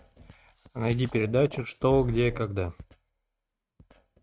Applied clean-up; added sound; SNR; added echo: neural mask model RNNoise.